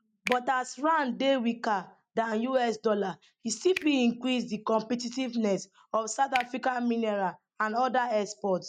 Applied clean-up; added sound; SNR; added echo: neural mask model RNNoise.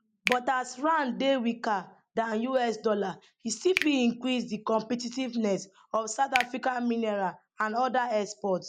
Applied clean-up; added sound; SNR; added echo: none; Finger snapping; 11 dB; none.